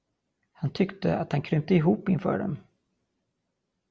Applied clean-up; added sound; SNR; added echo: none; none; none; none.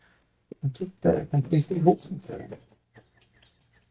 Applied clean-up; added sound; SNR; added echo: neural mask model DeepFilterNet 3.